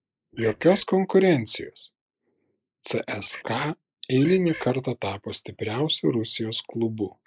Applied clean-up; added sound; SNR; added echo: neural mask model Resemble Enhance denoiser.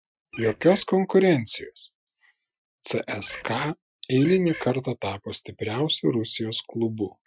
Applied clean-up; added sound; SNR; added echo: classical method Wiener filter.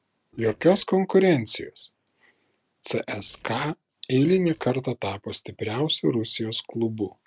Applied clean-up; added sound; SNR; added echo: neural separator model SepFormer DNS4.